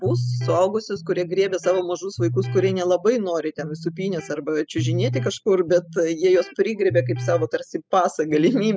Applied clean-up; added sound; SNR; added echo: classical method spectral subtraction.